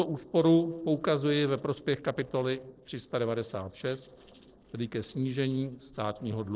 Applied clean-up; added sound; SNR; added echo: neural separator model SepFormer DNS4.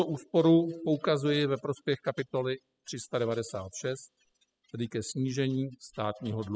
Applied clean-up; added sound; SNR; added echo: classical method spectral subtraction.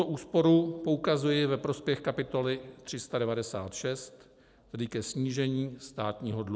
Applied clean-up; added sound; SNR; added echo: none; none; none; none.